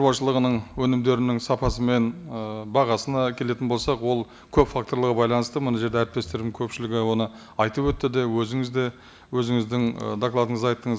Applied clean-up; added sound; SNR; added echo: none; none; none; none.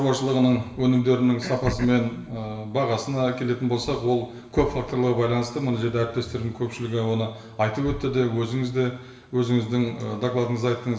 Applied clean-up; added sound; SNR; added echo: none; Cough; 17 dB; reverberation time 1.1 s.